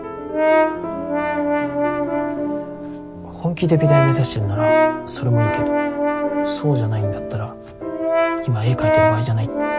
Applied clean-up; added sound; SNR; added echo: none; Brass instrument; -1 dB; none.